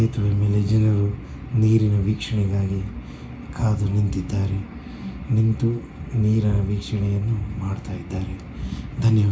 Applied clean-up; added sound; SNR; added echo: none; none; none; reverberation time 0.4 s.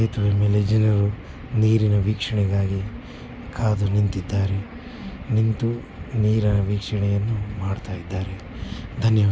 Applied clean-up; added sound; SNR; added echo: none; none; none; none.